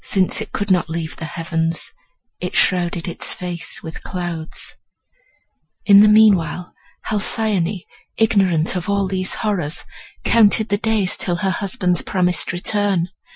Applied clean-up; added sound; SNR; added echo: classical method Wiener filter.